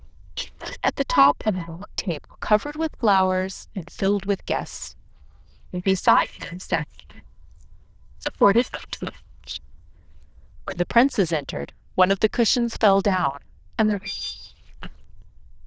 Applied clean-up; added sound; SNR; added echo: neural diffusion model UNIVERSE++.